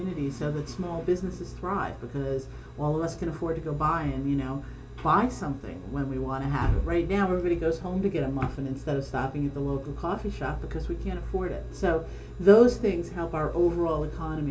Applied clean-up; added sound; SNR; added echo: none; none; none; reverberation time 0.2 s.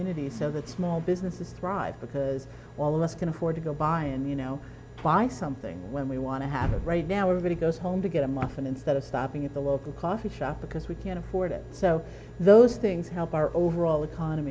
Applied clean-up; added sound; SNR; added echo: none; none; none; none.